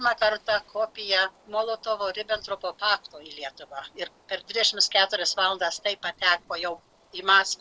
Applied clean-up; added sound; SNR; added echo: neural separator model SepFormer DNS4.